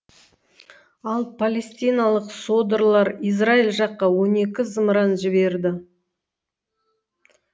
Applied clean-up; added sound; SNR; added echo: none; none; none; none.